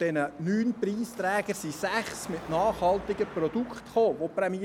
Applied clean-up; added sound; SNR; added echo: none; Car passing by / Traffic noise, roadway noise / Engine; 17 dB; none.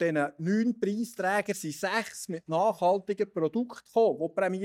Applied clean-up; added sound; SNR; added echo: neural mask model DeepFilterNet 3.